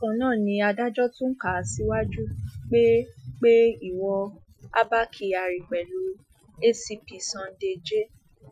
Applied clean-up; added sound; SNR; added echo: classical method Wiener filter.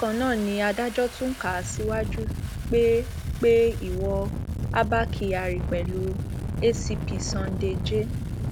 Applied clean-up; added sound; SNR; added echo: none; Engine starting; 4 dB; none.